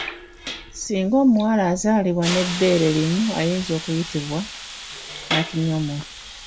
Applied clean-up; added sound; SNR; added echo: none; Hiss; 10 dB; none.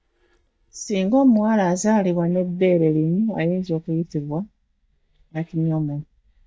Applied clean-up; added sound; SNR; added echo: neural mask model DeepFilterNet 3.